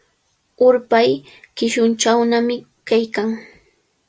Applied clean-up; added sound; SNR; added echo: none; none; none; none.